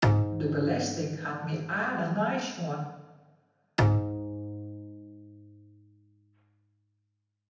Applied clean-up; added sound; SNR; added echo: none; Bowed string instrument; -2 dB; reverberation time 0.9 s.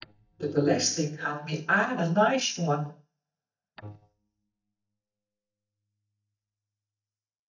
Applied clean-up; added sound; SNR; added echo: neural mask model DeepFilterNet 3.